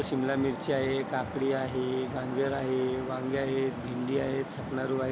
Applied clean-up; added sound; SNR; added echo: none; Traffic noise, roadway noise; 9 dB; none.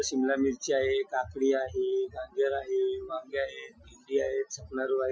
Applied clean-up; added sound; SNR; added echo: classical method Wiener filter.